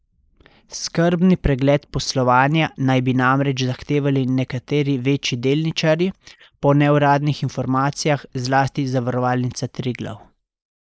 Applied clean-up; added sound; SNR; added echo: neural mask model Resemble Enhance denoiser.